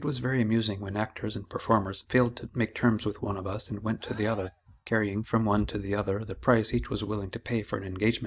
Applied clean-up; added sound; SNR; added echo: neural mask model DeepFilterNet 3.